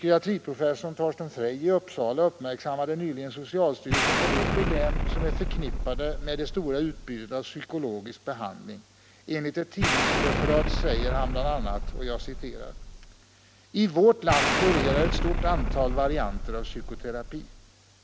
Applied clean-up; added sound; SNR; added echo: none; Explosion; -1 dB; none.